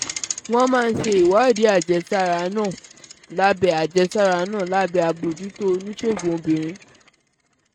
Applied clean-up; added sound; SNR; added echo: neural mask model RNNoise.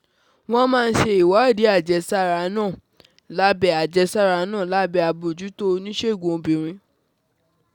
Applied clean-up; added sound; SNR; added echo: none; none; none; none.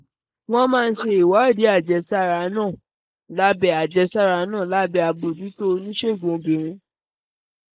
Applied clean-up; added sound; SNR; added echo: neural mask model Resemble Enhance denoiser.